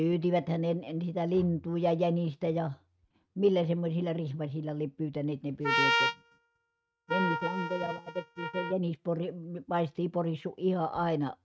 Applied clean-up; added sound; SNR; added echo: neural mask model RNNoise.